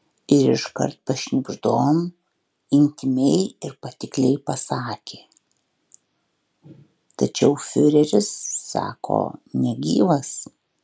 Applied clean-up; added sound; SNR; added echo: none; none; none; none.